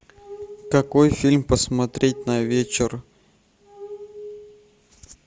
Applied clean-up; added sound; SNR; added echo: none; Glass; 18 dB; none.